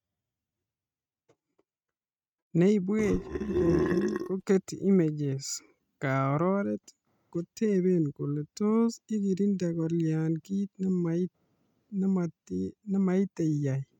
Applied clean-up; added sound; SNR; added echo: neural mask model RNNoise.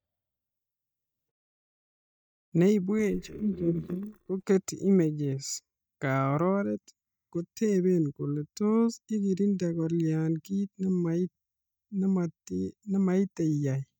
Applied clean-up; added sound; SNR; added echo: neural mask model DeepFilterNet 3.